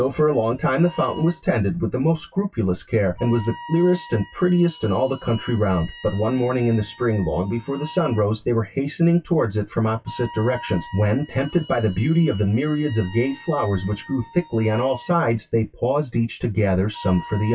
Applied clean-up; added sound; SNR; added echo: classical method WPE with log-MMSE.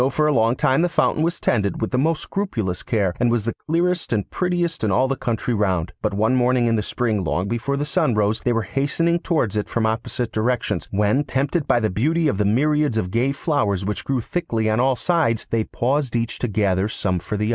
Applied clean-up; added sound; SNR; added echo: none; none; none; none.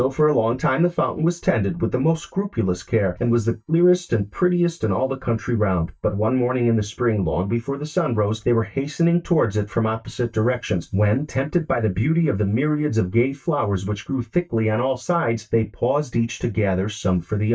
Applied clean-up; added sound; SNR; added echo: neural mask model DeepFilterNet 3.